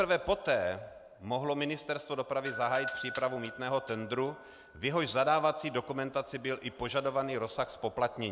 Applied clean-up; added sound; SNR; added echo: none; Doorbell; 1 dB; none.